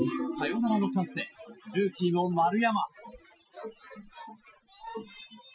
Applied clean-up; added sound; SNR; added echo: classical method Wiener filter.